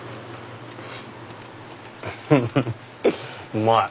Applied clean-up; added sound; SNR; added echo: none; Bicycle bell; 16 dB; none.